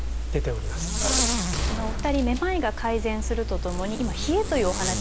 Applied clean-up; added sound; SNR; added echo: none; Zipper (clothing) + Gunshot, gunfire; -1 dB; none.